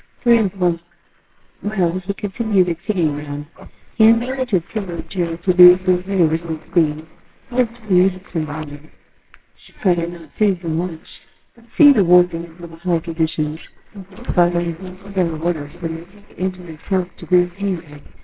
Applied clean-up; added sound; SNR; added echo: neural separator model SepFormer WHAMR!.